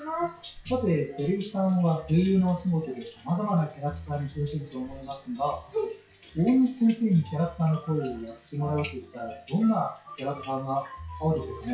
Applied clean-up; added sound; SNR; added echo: classical method WPE with log-MMSE.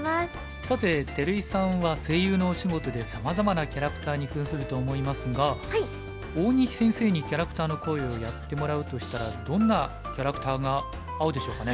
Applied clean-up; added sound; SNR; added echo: none; none; none; none.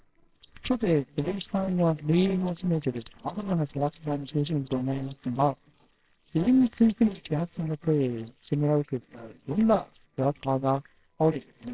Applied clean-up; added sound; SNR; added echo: neural separator model SepFormer WHAMR!.